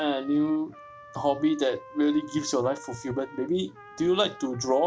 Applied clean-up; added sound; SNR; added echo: none; Trumpet; 20 dB; none.